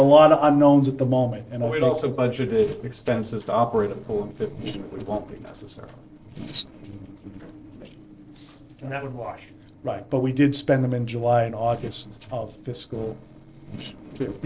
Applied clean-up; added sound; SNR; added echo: neural separator model SepFormer DNS4.